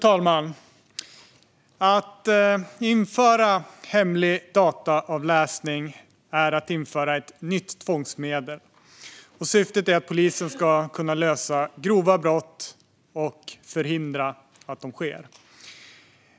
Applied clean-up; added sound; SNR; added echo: none; none; none; none.